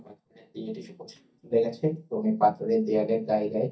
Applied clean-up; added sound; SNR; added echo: neural mask model DeepFilterNet 3.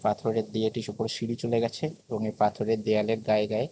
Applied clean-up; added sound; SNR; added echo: none; none; none; none.